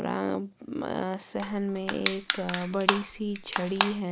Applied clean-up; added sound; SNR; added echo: none; Crushing; 1 dB; none.